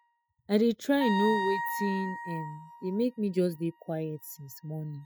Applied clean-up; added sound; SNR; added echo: classical method spectral subtraction.